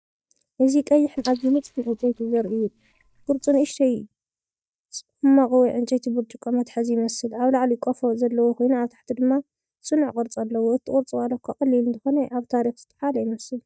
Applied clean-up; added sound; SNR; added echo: neural mask model DeepFilterNet 3.